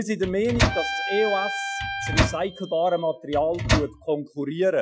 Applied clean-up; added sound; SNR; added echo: classical method Wiener filter.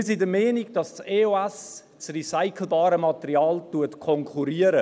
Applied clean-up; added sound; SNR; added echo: none; none; none; none.